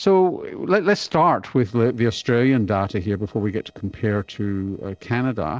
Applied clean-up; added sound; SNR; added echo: neural separator model SepFormer DNS4.